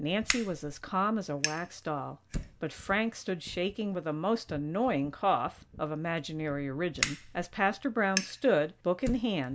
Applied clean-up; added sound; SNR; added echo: none; Fire; 10 dB; none.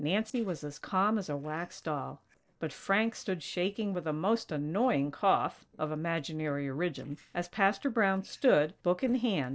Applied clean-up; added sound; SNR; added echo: neural separator model SepFormer DNS4.